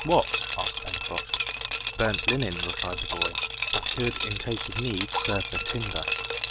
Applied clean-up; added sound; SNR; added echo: none; Liquid; -4 dB; none.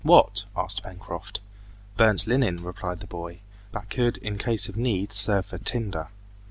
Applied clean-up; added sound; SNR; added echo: none; none; none; none.